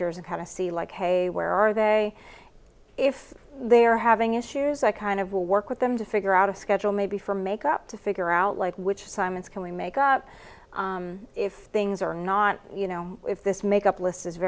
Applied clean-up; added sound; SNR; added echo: none; none; none; none.